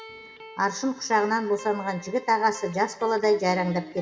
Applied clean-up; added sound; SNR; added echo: none; Electric guitar; 18 dB; reverberation time 1.3 s.